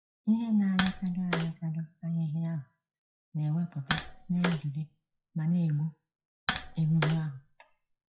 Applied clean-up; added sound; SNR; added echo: classical method WPE with log-MMSE.